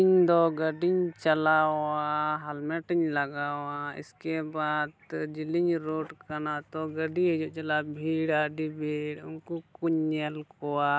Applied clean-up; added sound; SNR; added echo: none; none; none; none.